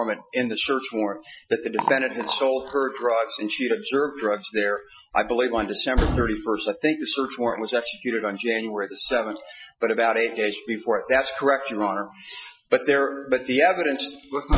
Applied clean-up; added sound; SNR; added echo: classical method Wiener filter.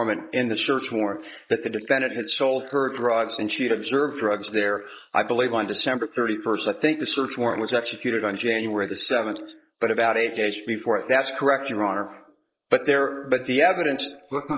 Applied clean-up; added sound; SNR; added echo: neural mask model Resemble Enhance denoiser.